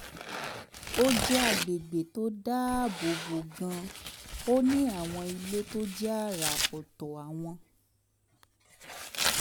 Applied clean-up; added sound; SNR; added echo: none; Tearing; 4 dB; none.